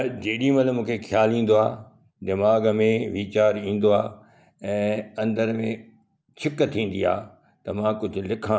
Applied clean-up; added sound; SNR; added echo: none; none; none; none.